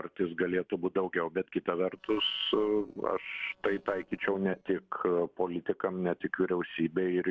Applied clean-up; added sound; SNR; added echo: neural separator model SepFormer DNS4.